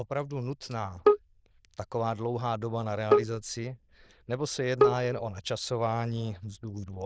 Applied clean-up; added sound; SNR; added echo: neural diffusion model UNIVERSE++.